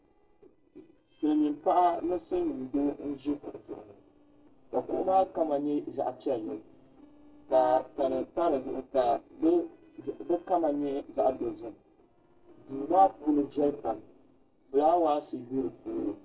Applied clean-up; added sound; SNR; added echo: neural separator model SepFormer DNS4.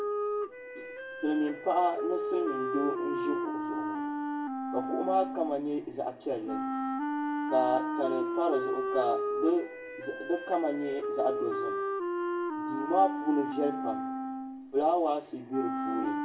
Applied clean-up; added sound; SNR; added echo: none; Wind instrument, woodwind instrument; 2 dB; reverberation time 0.3 s.